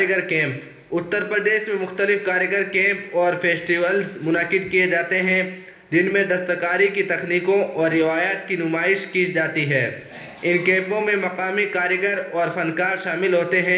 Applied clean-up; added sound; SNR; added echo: none; none; none; reverberation time 1.1 s.